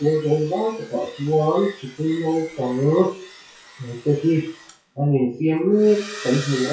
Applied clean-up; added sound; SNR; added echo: classical method WPE with log-MMSE.